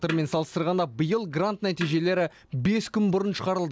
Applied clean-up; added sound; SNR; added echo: none; Snare drum; 19 dB; none.